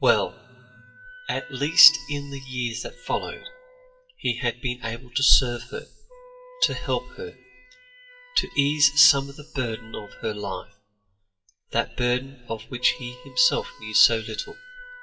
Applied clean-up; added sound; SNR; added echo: classical method WPE with log-MMSE.